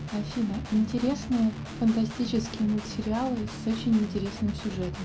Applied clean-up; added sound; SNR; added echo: none; Guitar; 9 dB; none.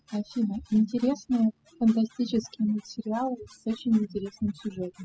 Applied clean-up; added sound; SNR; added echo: classical method spectral subtraction.